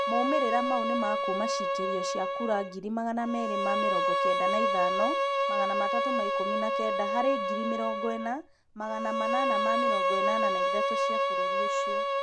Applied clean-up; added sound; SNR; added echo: none; Bowed string instrument; -5 dB; none.